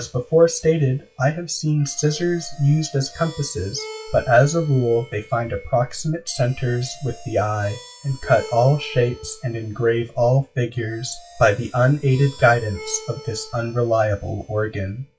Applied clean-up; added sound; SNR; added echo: classical method WPE with log-MMSE.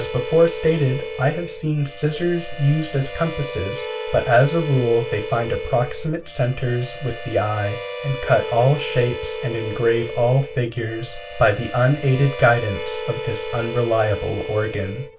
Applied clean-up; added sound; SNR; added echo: none; Harmonica; 9 dB; reverberation time 0.2 s.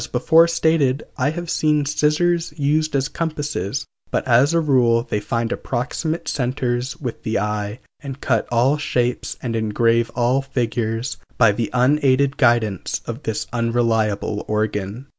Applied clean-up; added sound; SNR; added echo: none; none; none; none.